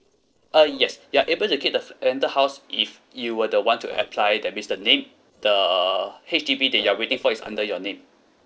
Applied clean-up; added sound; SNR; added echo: neural separator model SepFormer DNS4.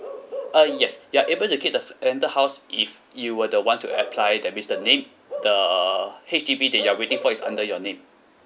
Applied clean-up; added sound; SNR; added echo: none; Bark / Livestock, farm animals, working animals; 13 dB; none.